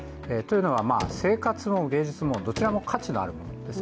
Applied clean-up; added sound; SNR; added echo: none; Slam; 14 dB; none.